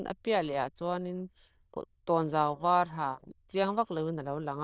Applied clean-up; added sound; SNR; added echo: neural diffusion model UNIVERSE++.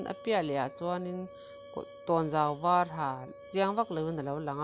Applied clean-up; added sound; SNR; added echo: none; Wind instrument, woodwind instrument; 18 dB; none.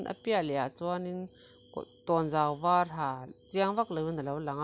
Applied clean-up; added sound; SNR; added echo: none; none; none; none.